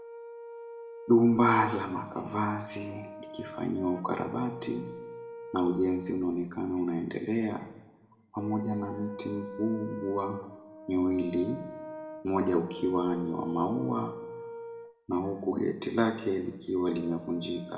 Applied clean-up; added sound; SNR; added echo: none; Brass instrument; 14 dB; reverberation time 0.9 s.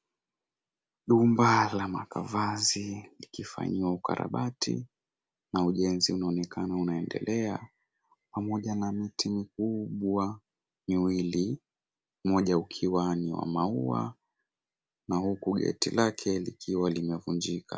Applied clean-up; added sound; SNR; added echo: none; none; none; none.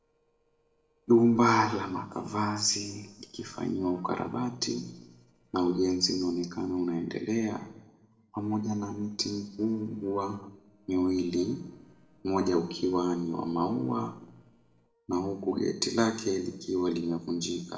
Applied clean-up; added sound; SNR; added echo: neural separator model SepFormer DNS4.